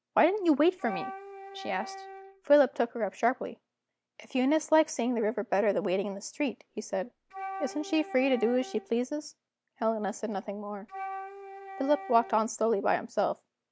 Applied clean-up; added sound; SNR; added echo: none; Wind instrument, woodwind instrument; 13 dB; none.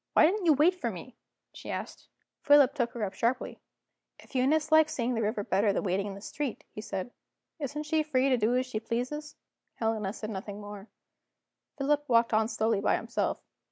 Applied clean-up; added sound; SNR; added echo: none; none; none; none.